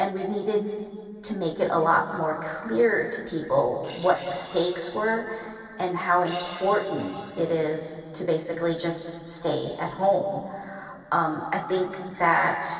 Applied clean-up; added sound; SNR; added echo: neural separator model SepFormer DNS4.